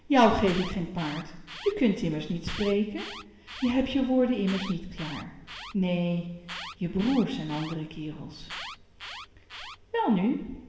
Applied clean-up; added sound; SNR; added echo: none; Alarm; 16 dB; reverberation time 1.2 s.